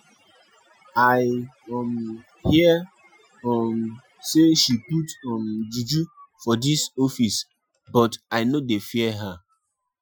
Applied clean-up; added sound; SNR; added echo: classical method Wiener filter.